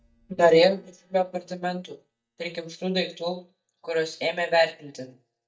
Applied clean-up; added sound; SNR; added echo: neural mask model DeepFilterNet 3.